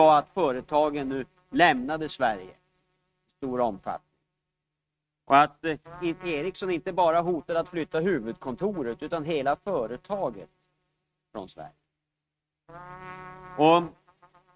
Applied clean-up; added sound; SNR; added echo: neural mask model RNNoise.